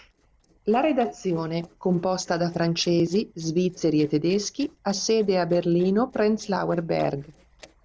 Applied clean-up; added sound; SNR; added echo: neural separator model SepFormer DNS4.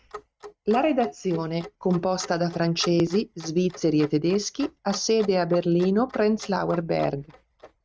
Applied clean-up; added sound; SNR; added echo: neural mask model RNNoise.